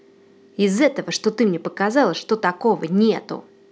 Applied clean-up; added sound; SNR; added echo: none; none; none; none.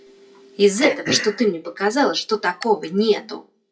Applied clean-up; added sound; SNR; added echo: classical method WPE with log-MMSE.